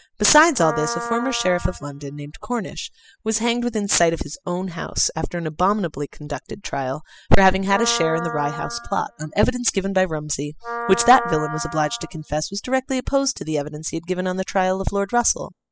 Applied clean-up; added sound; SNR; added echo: classical method spectral subtraction.